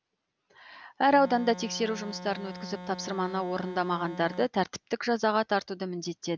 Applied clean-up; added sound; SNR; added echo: none; Organ; 12 dB; none.